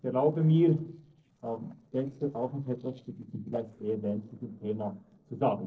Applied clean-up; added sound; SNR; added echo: neural separator model SepFormer DNS4.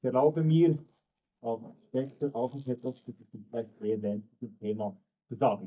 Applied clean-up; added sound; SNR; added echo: neural mask model DeepFilterNet 3.